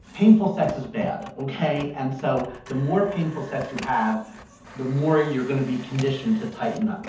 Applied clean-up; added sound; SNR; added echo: none; Printer; 18 dB; reverberation time 0.6 s.